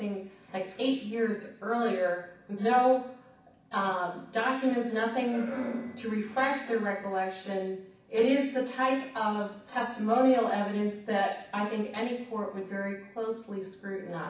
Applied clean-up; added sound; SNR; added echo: none; none; none; reverberation time 0.6 s.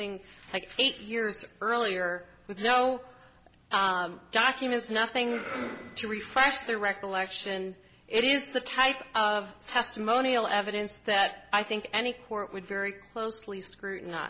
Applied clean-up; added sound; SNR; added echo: none; none; none; none.